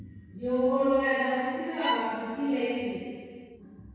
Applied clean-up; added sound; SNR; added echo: none; Bowed string instrument; 6 dB; reverberation time 2.0 s.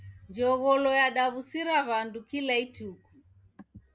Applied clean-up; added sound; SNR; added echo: none; none; none; none.